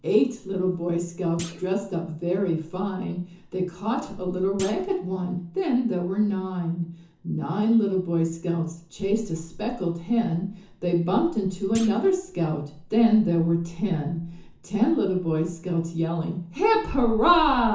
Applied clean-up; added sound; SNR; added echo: none; Thump, thud; 19 dB; reverberation time 0.6 s.